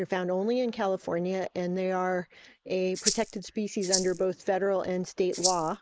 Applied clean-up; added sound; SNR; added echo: neural mask model Resemble Enhance denoiser.